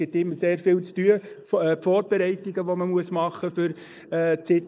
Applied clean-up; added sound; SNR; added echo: neural mask model Resemble Enhance denoiser.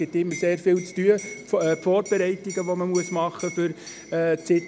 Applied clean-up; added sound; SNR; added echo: none; Liquid; 18 dB; none.